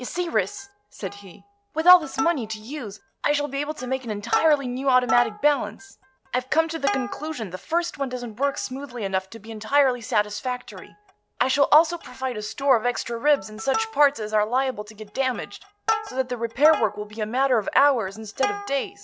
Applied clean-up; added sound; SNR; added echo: none; Plucked string instrument; 11 dB; none.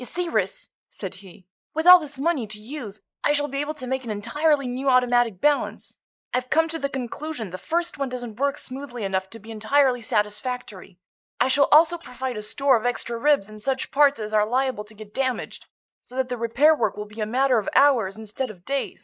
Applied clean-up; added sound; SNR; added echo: neural mask model Resemble Enhance denoiser.